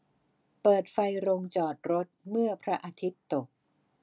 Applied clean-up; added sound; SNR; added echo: none; none; none; none.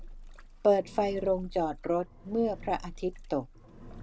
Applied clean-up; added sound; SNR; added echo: none; Engine; 15 dB; none.